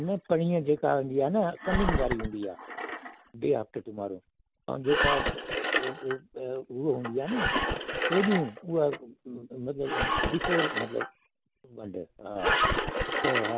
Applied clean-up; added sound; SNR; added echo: none; Engine; 1 dB; none.